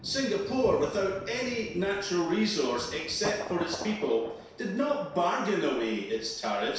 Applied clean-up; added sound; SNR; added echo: none; Thunder; 14 dB; reverberation time 0.7 s.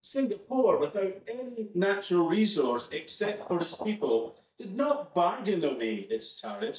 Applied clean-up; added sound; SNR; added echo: neural mask model DeepFilterNet 3.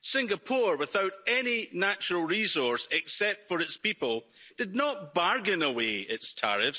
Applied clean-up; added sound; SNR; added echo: none; none; none; none.